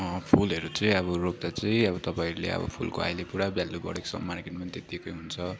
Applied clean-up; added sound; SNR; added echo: none; none; none; none.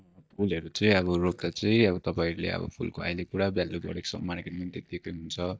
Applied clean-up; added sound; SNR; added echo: neural mask model DeepFilterNet 3.